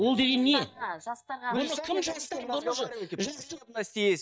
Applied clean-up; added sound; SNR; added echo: neural mask model DeepFilterNet 3.